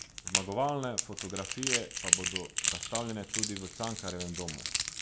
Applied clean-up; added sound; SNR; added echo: none; Crackle; -4 dB; none.